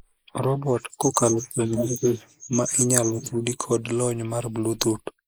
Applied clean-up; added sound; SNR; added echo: neural mask model Resemble Enhance denoiser.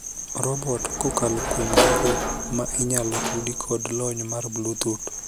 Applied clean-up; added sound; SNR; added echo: none; Sliding door / Slam; 1 dB; none.